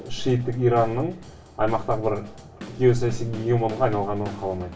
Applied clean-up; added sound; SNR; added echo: none; Drum / Drum kit; 18 dB; reverberation time 0.3 s.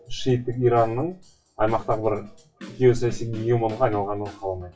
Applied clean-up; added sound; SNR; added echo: classical method WPE with log-MMSE.